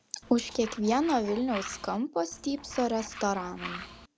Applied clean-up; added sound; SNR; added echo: none; Tools; 13 dB; none.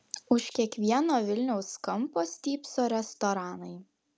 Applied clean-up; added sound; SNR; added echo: none; none; none; none.